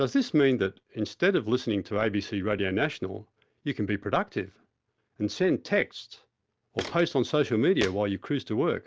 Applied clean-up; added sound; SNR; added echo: none; Walk, footsteps; 13 dB; none.